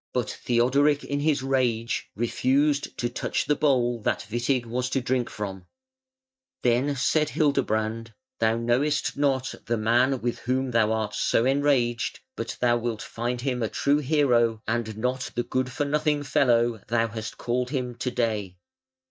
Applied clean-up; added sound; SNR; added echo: neural mask model DeepFilterNet 3.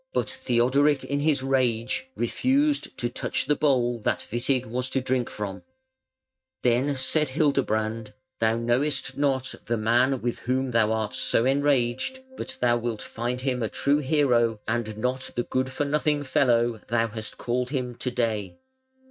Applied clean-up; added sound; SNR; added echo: neural mask model RNNoise.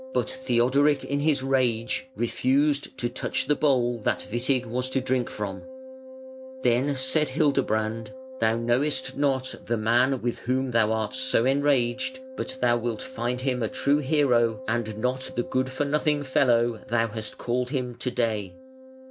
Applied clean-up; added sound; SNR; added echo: none; Wind instrument, woodwind instrument; 17 dB; none.